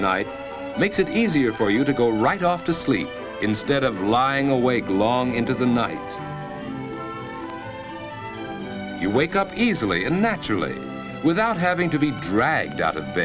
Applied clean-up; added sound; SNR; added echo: none; none; none; none.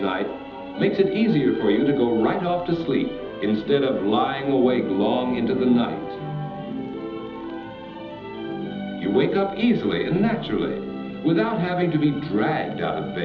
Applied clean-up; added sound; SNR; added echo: none; none; none; reverberation time 1.2 s.